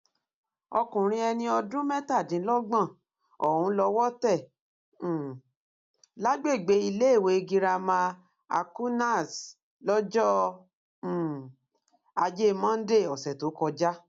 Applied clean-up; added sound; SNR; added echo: none; none; none; none.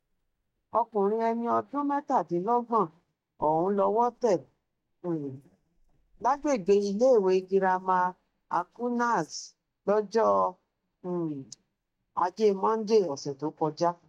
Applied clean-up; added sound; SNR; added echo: neural mask model DeepFilterNet 3.